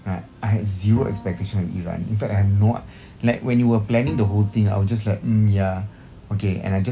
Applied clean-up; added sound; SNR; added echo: none; Bowed string instrument; 18 dB; none.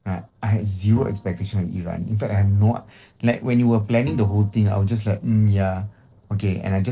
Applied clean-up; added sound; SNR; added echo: neural separator model SepFormer DNS4.